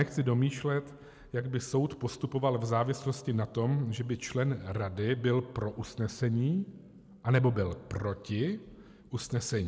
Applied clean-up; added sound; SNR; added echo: none; none; none; none.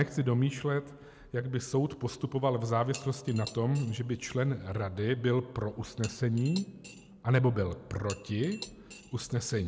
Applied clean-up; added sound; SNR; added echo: none; Cutlery, silverware / Dishes, pots, and pans; 18 dB; none.